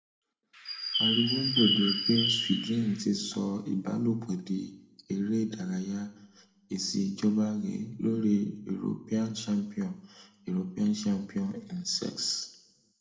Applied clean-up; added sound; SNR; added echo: none; Bird; -1 dB; reverberation time 0.7 s.